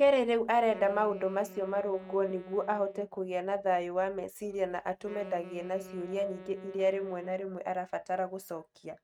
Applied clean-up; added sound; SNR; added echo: neural mask model RNNoise.